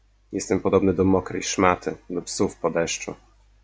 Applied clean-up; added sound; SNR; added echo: none; none; none; none.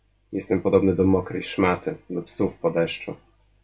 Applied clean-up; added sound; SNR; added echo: none; none; none; reverberation time 0.2 s.